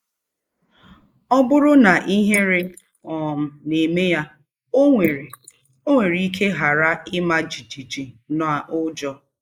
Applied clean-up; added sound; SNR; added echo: neural mask model Resemble Enhance denoiser.